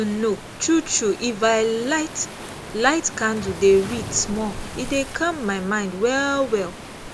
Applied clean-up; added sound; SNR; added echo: none; Waves, surf; 12 dB; none.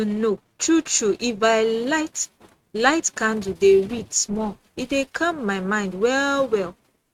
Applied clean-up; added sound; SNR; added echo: neural mask model RNNoise.